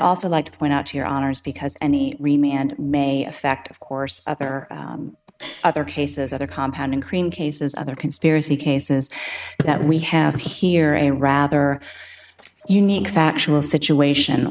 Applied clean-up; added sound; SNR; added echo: neural mask model RNNoise.